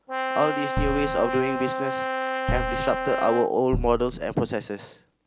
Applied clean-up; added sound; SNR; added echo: none; Bass drum + Brass instrument; 2 dB; none.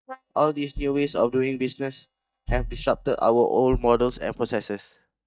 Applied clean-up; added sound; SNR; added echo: neural mask model DeepFilterNet 3.